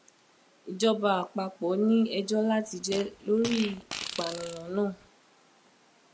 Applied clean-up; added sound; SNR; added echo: none; Fart; 11 dB; none.